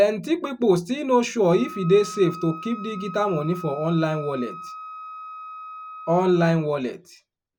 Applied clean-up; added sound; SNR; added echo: none; Wind instrument, woodwind instrument; 16 dB; none.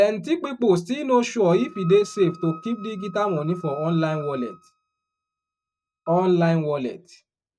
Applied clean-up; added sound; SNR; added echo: neural mask model RNNoise.